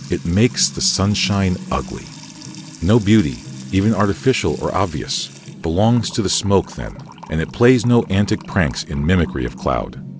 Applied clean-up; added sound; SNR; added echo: none; Trickle, dribble / Water tap, faucet / Music; 15 dB; none.